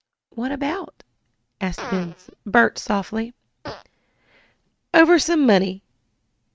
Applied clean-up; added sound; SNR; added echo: neural mask model RNNoise.